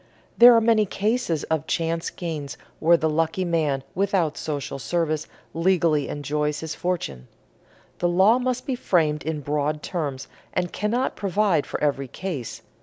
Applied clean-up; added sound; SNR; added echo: none; none; none; none.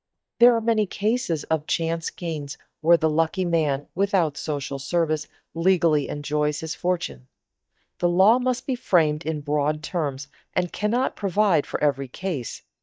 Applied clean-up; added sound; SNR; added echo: neural mask model DeepFilterNet 3.